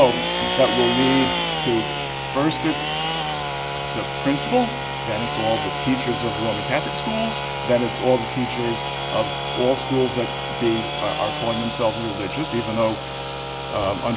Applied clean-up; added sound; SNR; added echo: none; Sawing / Engine; 1 dB; none.